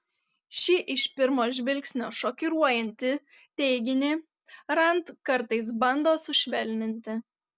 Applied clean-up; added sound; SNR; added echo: none; none; none; none.